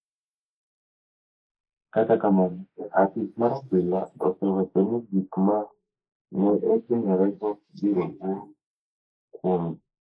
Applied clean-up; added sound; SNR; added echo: neural mask model Resemble Enhance denoiser.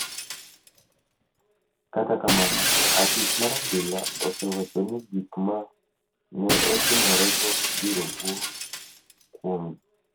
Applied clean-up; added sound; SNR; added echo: none; Shatter; -3 dB; none.